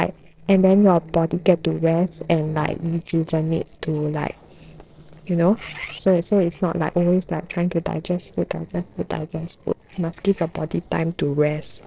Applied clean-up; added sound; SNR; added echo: neural separator model SepFormer DNS4.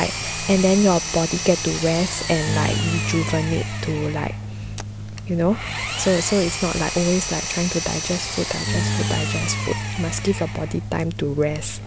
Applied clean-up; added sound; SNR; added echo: none; Engine + Bass guitar; 4 dB; none.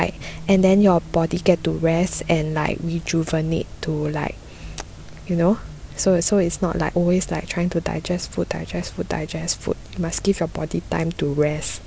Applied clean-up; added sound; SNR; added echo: none; none; none; none.